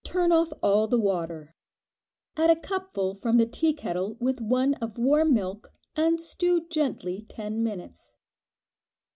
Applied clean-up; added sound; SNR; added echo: none; none; none; none.